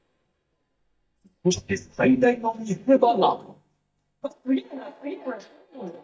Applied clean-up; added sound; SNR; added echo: neural mask model DeepFilterNet 3.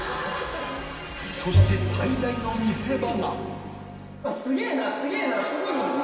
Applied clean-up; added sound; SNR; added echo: none; Bowed string instrument; -1 dB; reverberation time 2.5 s.